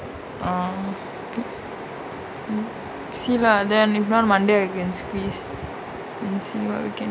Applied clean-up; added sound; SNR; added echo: none; none; none; none.